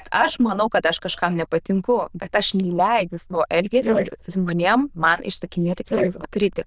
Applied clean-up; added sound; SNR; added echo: neural diffusion model UNIVERSE++.